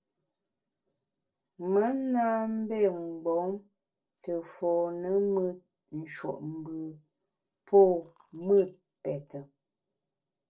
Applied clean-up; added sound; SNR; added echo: neural separator model SepFormer DNS4.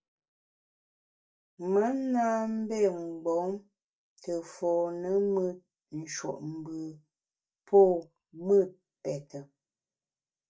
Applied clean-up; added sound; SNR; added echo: neural mask model DeepFilterNet 3.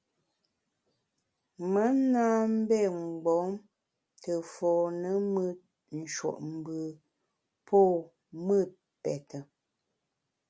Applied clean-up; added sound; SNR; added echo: none; none; none; none.